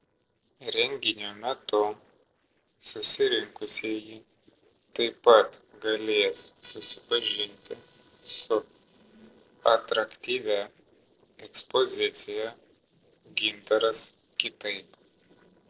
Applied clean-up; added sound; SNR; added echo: neural separator model SepFormer DNS4.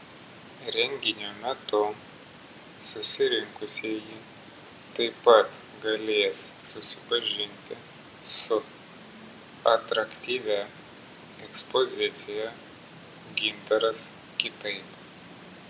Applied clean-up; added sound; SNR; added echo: none; none; none; none.